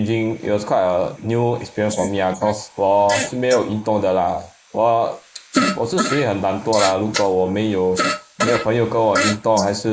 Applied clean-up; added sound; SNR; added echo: neural mask model Resemble Enhance denoiser.